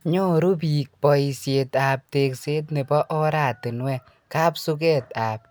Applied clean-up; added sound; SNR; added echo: none; none; none; none.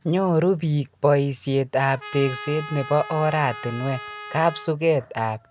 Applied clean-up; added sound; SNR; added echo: none; Trumpet; 14 dB; none.